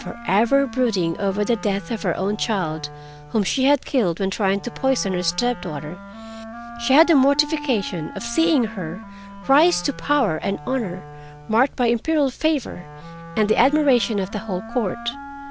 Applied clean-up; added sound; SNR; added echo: none; Wind instrument, woodwind instrument; 15 dB; none.